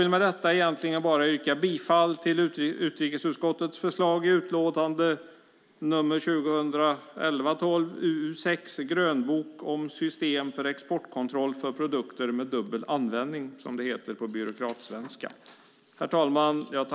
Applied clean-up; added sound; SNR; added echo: none; none; none; none.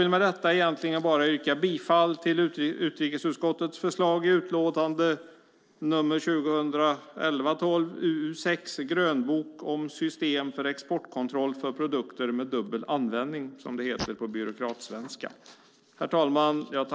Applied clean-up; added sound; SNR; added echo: neural separator model SepFormer DNS4.